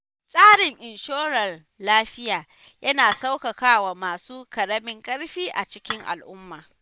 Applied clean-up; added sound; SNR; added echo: none; Dishes, pots, and pans / Chink, clink; 12 dB; none.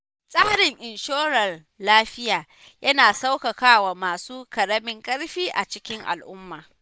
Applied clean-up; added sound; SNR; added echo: neural separator model SepFormer DNS4.